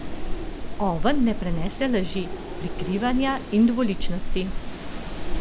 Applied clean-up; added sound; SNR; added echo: none; Wind; 0 dB; none.